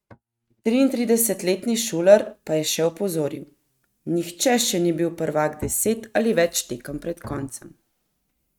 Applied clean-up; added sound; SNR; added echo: neural mask model RNNoise.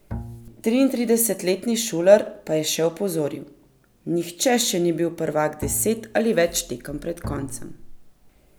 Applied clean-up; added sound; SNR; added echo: none; Bowed string instrument; 14 dB; none.